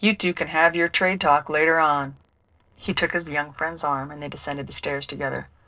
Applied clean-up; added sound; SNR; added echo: neural separator model SepFormer DNS4.